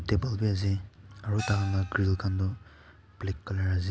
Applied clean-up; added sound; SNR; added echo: none; Gong; 15 dB; none.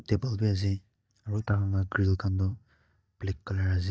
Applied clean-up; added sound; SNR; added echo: neural mask model DeepFilterNet 3.